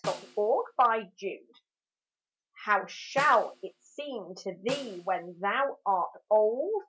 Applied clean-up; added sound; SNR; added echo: none; Snare drum; 18 dB; none.